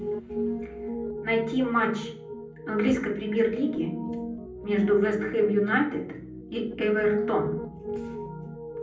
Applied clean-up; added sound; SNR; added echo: none; Piano; 7 dB; reverberation time 0.6 s.